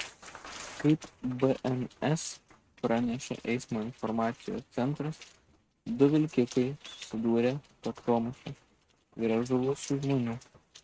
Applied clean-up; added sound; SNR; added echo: neural mask model RNNoise.